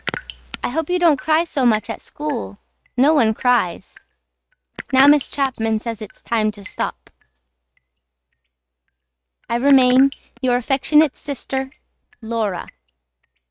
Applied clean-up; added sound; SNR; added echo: neural mask model RNNoise.